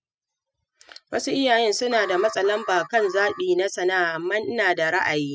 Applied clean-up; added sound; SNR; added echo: classical method spectral subtraction.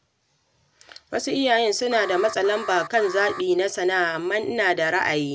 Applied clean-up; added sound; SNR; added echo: none; Alarm; 12 dB; none.